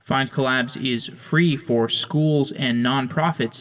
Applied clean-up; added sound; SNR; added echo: none; none; none; reverberation time 1.5 s.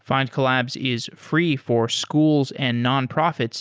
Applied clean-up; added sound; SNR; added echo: none; none; none; none.